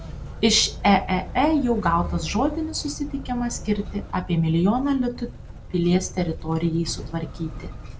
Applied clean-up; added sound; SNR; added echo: none; Motor vehicle (road); 11 dB; none.